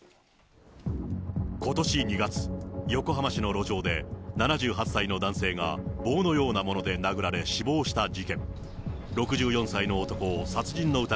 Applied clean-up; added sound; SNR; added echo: none; none; none; none.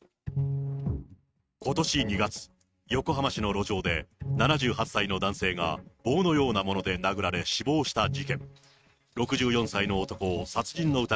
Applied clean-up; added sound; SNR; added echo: neural mask model RNNoise.